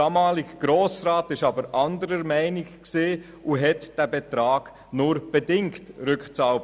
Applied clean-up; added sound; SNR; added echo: none; none; none; none.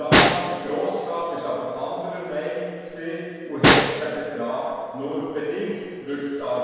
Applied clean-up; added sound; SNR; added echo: none; Snare drum; -2 dB; reverberation time 1.9 s.